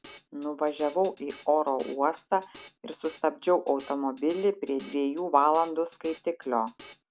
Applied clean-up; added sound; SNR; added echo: none; Drum kit; 17 dB; none.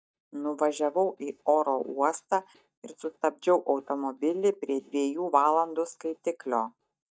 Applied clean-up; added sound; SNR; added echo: neural mask model DeepFilterNet 3.